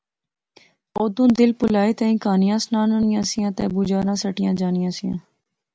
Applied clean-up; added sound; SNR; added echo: none; none; none; none.